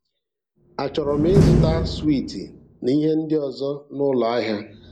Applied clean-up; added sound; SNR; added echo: none; Slam; 1 dB; none.